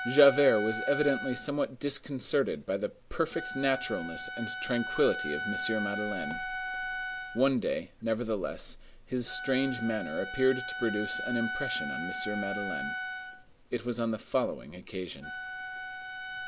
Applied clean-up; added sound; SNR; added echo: none; Wind instrument, woodwind instrument; 7 dB; none.